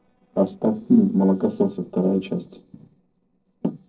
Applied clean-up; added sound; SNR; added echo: neural separator model SepFormer DNS4.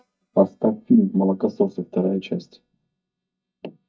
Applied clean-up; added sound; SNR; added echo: neural mask model DeepFilterNet 3.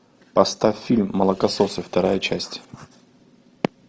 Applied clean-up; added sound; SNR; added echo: none; none; none; none.